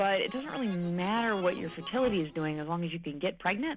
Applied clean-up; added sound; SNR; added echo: none; Drawer open or close + Harmonica; 16 dB; none.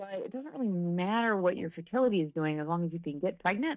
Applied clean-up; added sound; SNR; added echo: neural mask model DeepFilterNet 3.